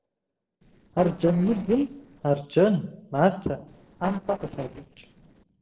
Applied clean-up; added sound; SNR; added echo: neural separator model SepFormer DNS4.